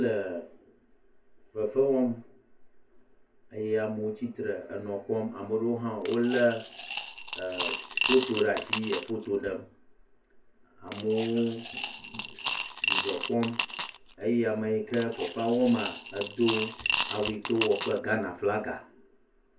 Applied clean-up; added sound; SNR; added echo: none; Coin (dropping) / Glass; 1 dB; reverberation time 0.2 s.